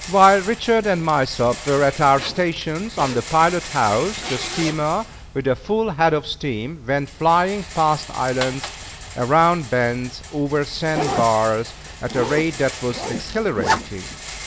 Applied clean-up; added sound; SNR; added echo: none; Rattle + Zipper (clothing); 11 dB; none.